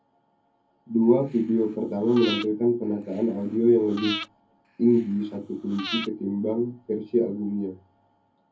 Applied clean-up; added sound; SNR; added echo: none; Breathing; 13 dB; reverberation time 0.3 s.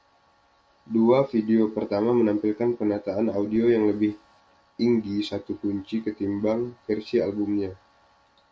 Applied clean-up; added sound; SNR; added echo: none; none; none; none.